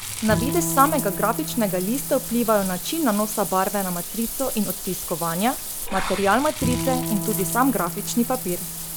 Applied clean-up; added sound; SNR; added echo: none; Bowed string instrument + Bathtub (filling or washing) / Water; 5 dB; none.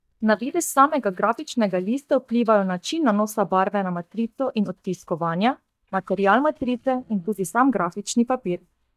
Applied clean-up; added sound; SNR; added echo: neural mask model DeepFilterNet 3.